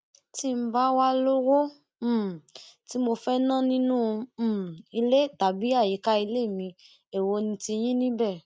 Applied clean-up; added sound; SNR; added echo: none; none; none; none.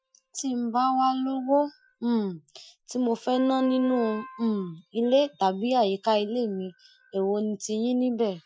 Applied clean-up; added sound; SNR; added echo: classical method Wiener filter.